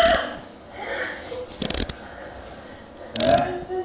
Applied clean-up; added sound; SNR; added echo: none; Ratchet, pawl; 9 dB; reverberation time 0.7 s.